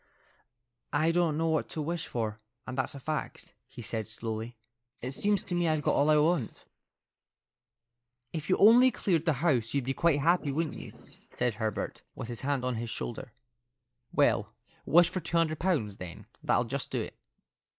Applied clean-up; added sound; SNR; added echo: neural mask model Resemble Enhance denoiser.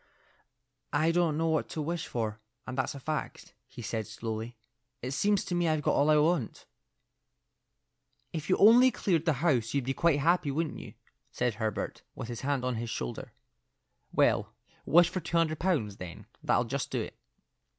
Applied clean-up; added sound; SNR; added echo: none; none; none; none.